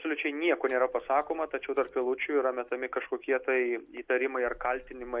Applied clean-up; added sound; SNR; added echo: none; none; none; none.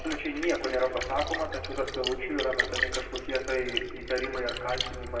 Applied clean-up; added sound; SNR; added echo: none; Splash, splatter; 4 dB; reverberation time 2.1 s.